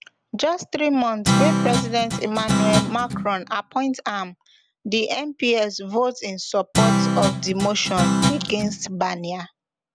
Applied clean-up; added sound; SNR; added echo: none; Guitar; -2 dB; none.